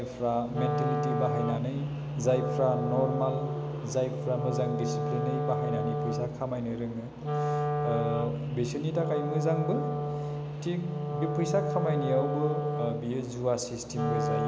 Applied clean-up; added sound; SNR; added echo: none; Wind instrument, woodwind instrument; 0 dB; none.